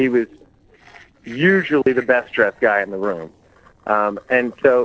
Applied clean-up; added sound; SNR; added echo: neural separator model SepFormer DNS4.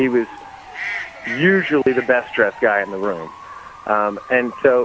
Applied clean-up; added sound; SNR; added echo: none; Bird / Fowl; 14 dB; none.